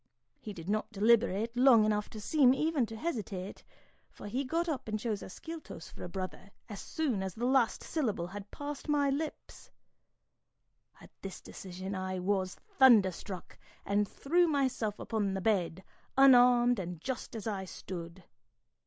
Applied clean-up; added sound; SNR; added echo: neural mask model Resemble Enhance denoiser.